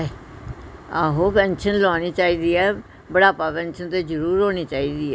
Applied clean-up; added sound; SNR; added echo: none; none; none; none.